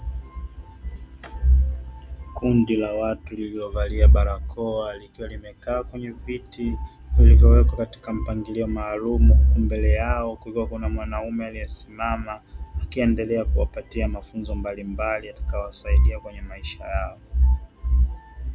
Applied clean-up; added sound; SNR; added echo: none; none; none; none.